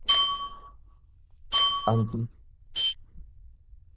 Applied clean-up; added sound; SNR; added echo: neural diffusion model UNIVERSE++.